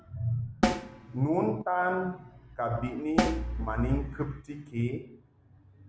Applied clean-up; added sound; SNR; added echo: none; Snare drum; 3 dB; none.